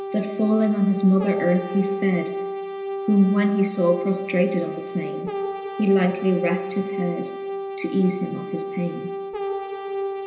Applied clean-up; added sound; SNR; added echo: none; Brass instrument; 6 dB; reverberation time 1.4 s.